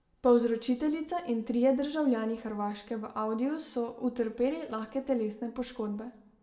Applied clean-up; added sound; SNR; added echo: none; none; none; reverberation time 0.6 s.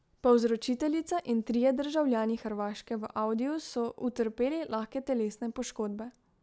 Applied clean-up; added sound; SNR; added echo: none; none; none; none.